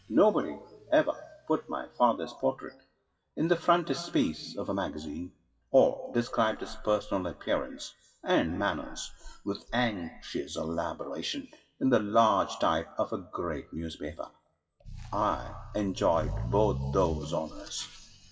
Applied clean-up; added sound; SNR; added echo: classical method WPE with log-MMSE.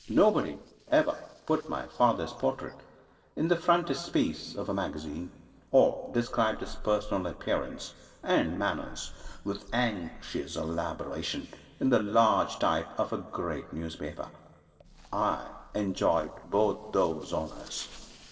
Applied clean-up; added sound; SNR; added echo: neural separator model SepFormer DNS4.